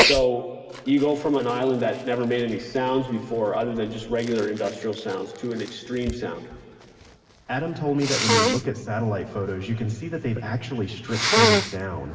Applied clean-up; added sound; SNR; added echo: none; Sneeze; 3 dB; reverberation time 2.3 s.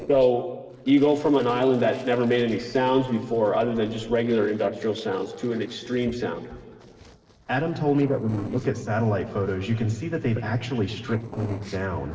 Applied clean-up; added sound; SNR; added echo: neural separator model SepFormer DNS4.